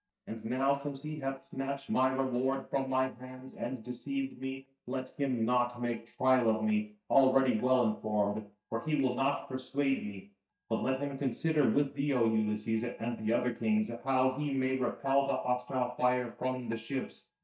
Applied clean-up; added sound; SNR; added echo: neural mask model DeepFilterNet 3.